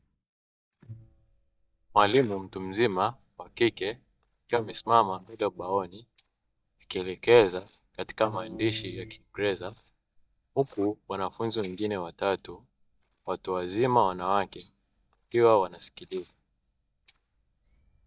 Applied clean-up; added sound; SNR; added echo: neural mask model DeepFilterNet 3.